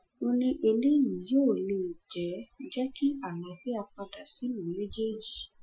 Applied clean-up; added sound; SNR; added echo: classical method Wiener filter.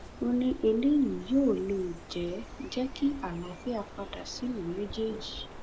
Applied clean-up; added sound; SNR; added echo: none; Bird; 13 dB; none.